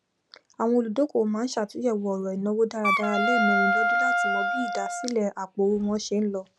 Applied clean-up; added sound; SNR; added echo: none; Wind instrument, woodwind instrument; -1 dB; none.